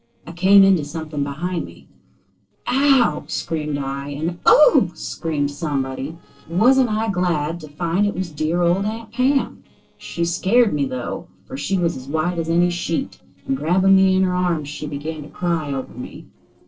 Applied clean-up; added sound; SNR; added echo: neural separator model SepFormer DNS4.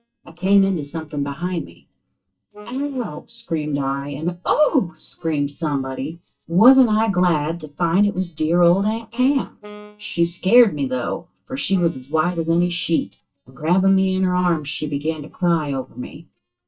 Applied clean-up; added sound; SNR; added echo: neural mask model DeepFilterNet 3.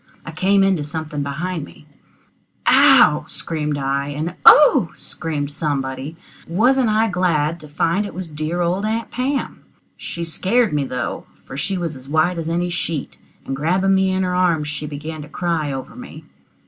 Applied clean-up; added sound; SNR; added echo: none; none; none; none.